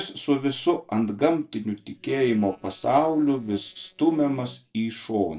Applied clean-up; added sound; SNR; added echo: neural separator model SepFormer DNS4.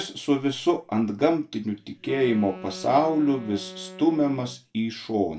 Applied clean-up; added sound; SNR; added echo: none; Wind instrument, woodwind instrument; 18 dB; reverberation time 0.2 s.